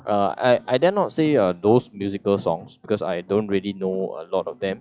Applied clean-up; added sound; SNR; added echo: classical method log-MMSE.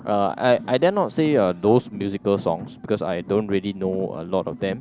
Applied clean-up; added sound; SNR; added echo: none; Car; 18 dB; none.